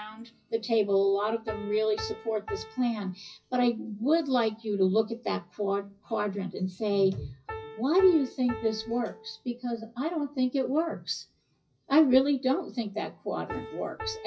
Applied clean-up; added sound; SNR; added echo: classical method WPE with log-MMSE.